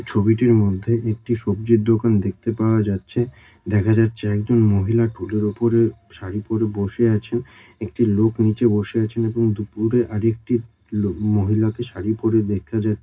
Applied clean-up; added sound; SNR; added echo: none; none; none; reverberation time 0.4 s.